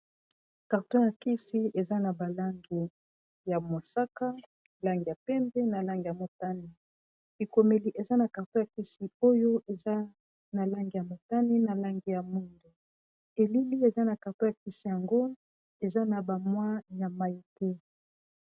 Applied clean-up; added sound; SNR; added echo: none; none; none; none.